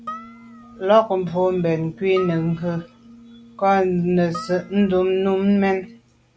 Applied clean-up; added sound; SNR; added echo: none; Brass instrument + Harp; 19 dB; none.